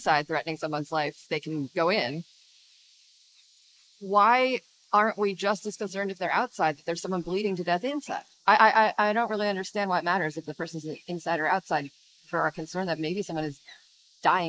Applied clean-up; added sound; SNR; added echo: neural mask model Resemble Enhance denoiser.